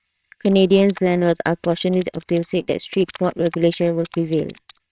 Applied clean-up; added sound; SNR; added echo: neural separator model SepFormer WHAMR!.